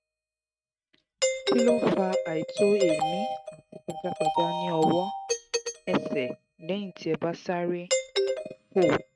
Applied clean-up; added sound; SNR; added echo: neural mask model RNNoise.